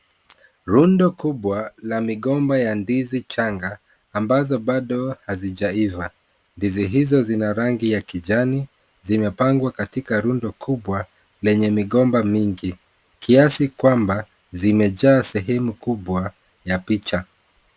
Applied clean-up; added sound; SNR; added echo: none; none; none; none.